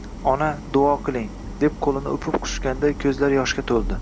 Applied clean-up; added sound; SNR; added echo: none; Idling; 9 dB; none.